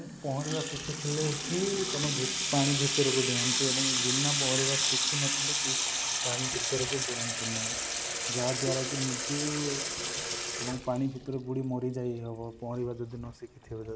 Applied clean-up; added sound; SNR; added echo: none; Sink (filling or washing) / Water tap, faucet; -1 dB; none.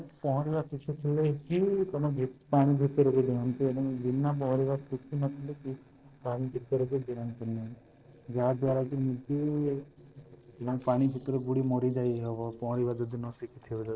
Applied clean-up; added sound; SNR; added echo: neural separator model SepFormer DNS4.